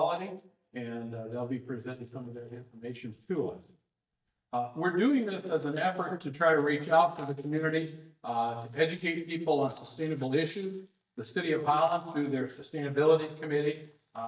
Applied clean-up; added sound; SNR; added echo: neural mask model DeepFilterNet 3.